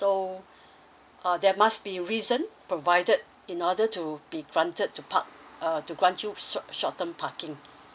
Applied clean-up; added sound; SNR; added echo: none; none; none; none.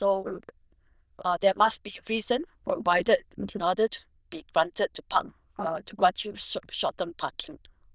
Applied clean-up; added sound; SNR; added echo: neural diffusion model UNIVERSE++.